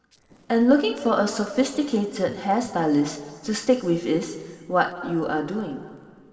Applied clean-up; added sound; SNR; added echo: neural separator model SepFormer DNS4.